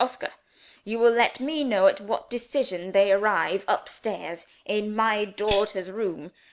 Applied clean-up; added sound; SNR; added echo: none; Tambourine; -4 dB; none.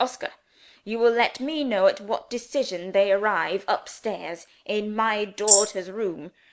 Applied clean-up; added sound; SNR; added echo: neural mask model Resemble Enhance denoiser.